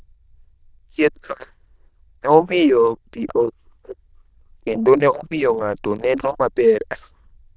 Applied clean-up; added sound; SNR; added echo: neural diffusion model UNIVERSE++.